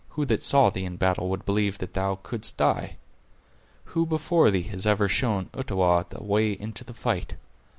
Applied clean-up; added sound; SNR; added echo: none; none; none; none.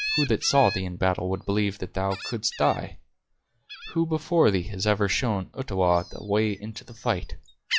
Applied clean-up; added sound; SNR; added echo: classical method log-MMSE.